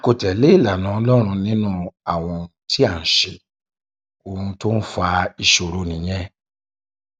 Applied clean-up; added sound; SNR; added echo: none; none; none; none.